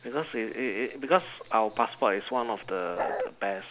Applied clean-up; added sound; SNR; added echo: none; Bark; 2 dB; none.